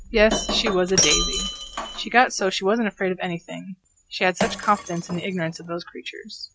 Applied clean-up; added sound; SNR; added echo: none; Shatter; 5 dB; none.